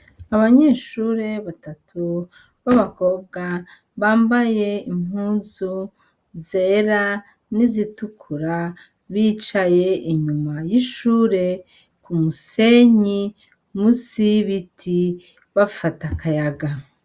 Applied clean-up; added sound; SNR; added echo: none; Slam; 16 dB; none.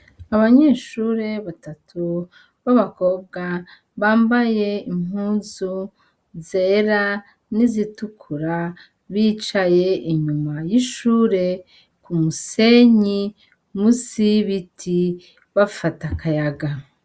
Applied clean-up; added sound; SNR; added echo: none; none; none; none.